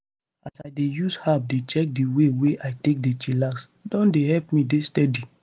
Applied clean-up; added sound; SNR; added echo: none; none; none; none.